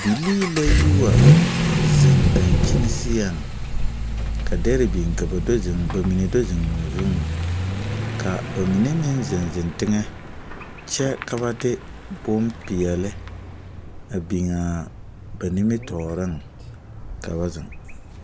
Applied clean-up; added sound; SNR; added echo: none; Accelerating, revving, vroom / Vehicle; -2 dB; none.